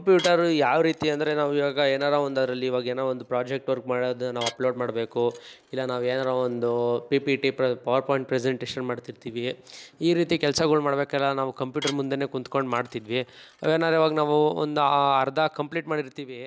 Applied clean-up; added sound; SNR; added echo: none; Dishes, pots, and pans / Glass; 19 dB; none.